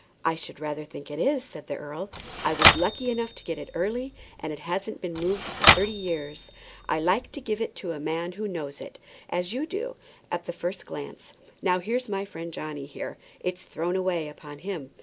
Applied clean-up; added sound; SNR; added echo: none; Typewriter; -3 dB; none.